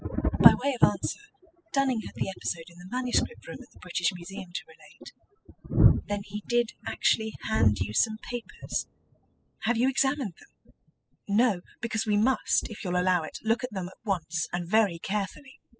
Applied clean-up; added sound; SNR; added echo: classical method spectral subtraction.